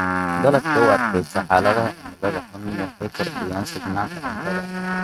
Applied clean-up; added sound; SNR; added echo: neural mask model RNNoise.